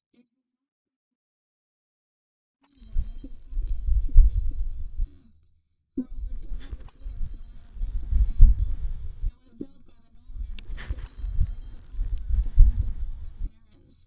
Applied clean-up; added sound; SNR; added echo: neural mask model DeepFilterNet 3.